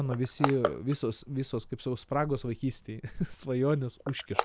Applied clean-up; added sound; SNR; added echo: none; Crushing; 7 dB; none.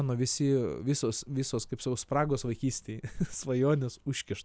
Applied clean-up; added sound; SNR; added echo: none; none; none; none.